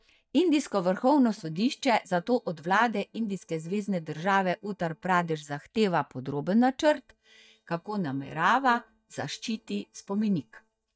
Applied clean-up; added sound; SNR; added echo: neural mask model DeepFilterNet 3.